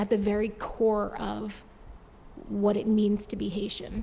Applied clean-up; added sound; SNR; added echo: none; Cricket; 17 dB; none.